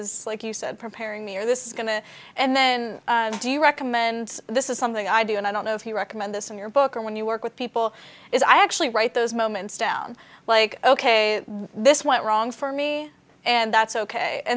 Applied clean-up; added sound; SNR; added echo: none; none; none; none.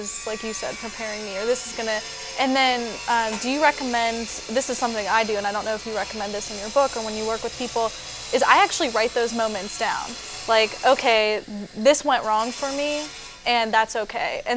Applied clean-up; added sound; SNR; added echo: none; Sawing; 13 dB; none.